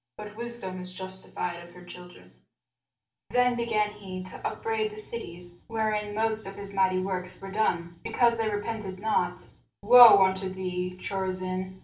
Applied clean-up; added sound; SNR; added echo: none; none; none; reverberation time 0.3 s.